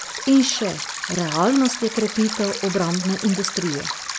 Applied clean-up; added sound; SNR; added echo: none; Stream; 8 dB; none.